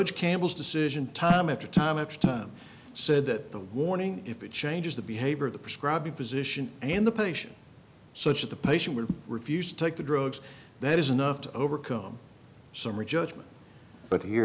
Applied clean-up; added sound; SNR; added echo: none; none; none; none.